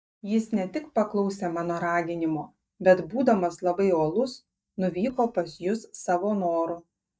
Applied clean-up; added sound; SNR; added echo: neural mask model DeepFilterNet 3.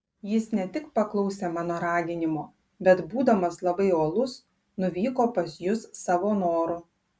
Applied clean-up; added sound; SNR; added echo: none; none; none; none.